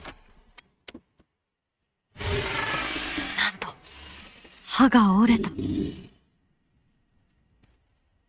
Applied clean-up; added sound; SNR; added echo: neural mask model RNNoise.